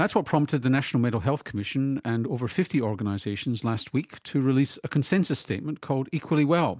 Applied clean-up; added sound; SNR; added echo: none; none; none; none.